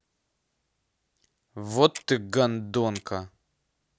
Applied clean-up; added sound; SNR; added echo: none; Clock; 20 dB; none.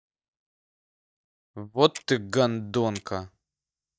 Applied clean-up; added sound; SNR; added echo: neural mask model DeepFilterNet 3.